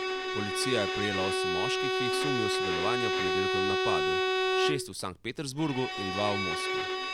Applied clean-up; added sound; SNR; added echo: none; Bowed string instrument; -5 dB; none.